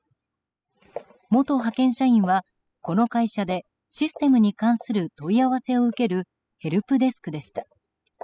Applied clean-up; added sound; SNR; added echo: classical method spectral subtraction.